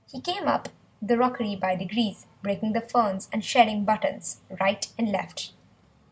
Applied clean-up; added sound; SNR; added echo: none; none; none; none.